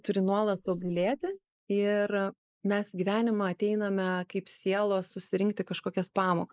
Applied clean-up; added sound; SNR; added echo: neural mask model Resemble Enhance denoiser.